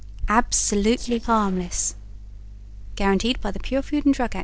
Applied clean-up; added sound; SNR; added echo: neural separator model SepFormer DNS4.